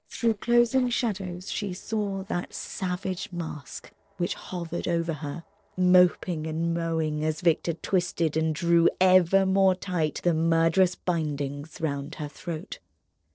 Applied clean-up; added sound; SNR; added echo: neural separator model SepFormer DNS4.